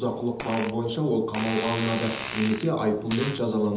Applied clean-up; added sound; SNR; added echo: none; Fart; 11 dB; reverberation time 1.2 s.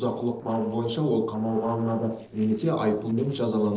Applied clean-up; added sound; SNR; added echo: neural separator model SepFormer DNS4.